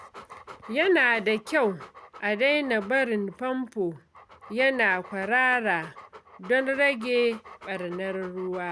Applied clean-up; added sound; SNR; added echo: none; Dog; 20 dB; none.